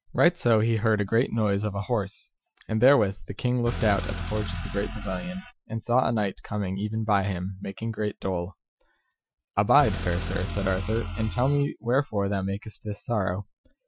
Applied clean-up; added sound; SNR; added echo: classical method Wiener filter.